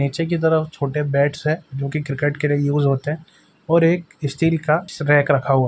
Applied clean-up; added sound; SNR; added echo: none; none; none; none.